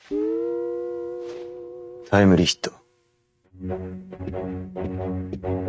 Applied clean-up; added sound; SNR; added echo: neural mask model RNNoise.